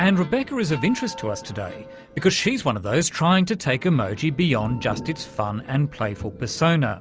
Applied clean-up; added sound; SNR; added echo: none; Thunder; 19 dB; none.